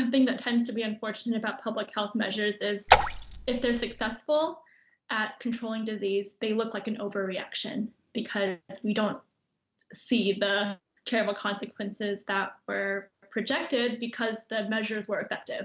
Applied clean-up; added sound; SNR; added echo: none; Raindrop / Splash, splatter; -3 dB; none.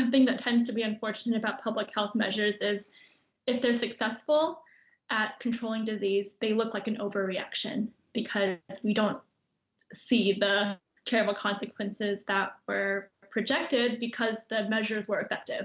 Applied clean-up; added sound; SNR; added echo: none; none; none; none.